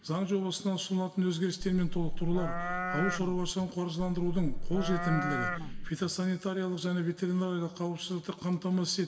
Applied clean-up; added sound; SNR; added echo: none; Livestock, farm animals, working animals; 1 dB; reverberation time 2.1 s.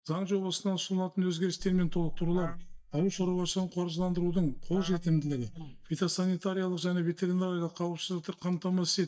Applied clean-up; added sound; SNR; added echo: neural mask model DeepFilterNet 3.